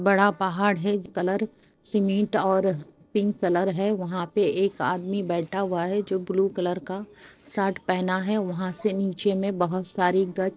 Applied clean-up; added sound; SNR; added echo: neural separator model SepFormer DNS4.